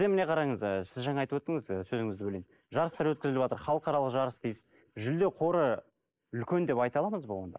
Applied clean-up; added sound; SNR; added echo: neural mask model Resemble Enhance denoiser.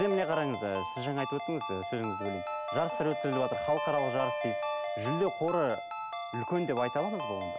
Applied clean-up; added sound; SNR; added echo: none; Wind instrument, woodwind instrument + Ringtone; 3 dB; none.